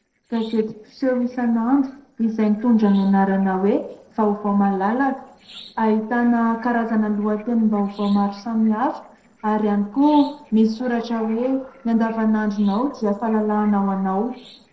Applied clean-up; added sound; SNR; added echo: neural separator model SepFormer DNS4.